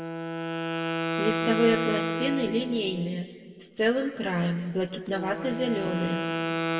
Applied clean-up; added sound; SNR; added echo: none; Wind instrument, woodwind instrument; 3 dB; reverberation time 2.1 s.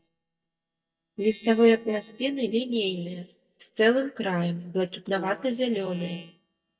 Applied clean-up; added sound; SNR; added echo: neural mask model DeepFilterNet 3.